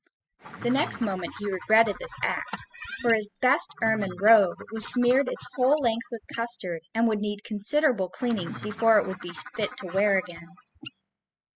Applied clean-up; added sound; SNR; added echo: classical method spectral subtraction.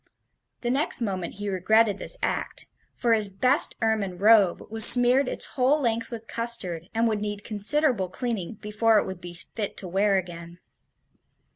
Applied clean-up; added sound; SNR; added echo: none; none; none; none.